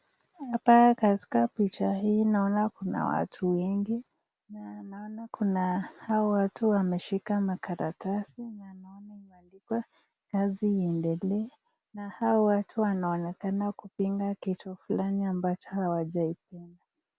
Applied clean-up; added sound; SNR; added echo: none; none; none; none.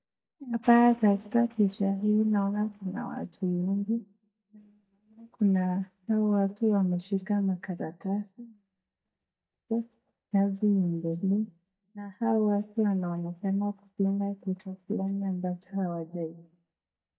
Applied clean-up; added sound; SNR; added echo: neural mask model DeepFilterNet 3.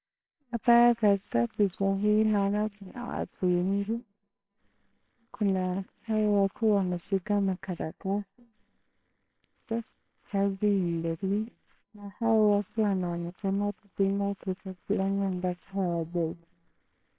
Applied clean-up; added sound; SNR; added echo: neural separator model SepFormer WHAMR!.